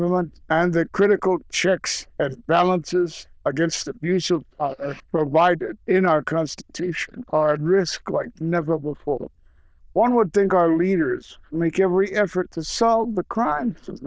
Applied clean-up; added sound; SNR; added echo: neural diffusion model UNIVERSE++.